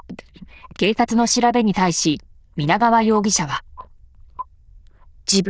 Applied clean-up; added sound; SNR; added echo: neural diffusion model UNIVERSE++.